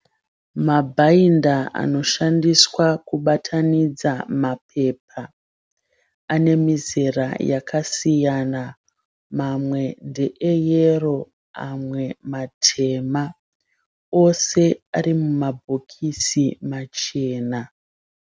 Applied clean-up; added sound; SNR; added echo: none; none; none; none.